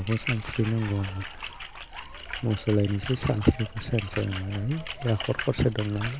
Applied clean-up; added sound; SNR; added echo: none; Splash, splatter; 10 dB; none.